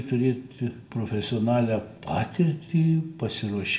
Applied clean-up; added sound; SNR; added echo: none; none; none; reverberation time 0.7 s.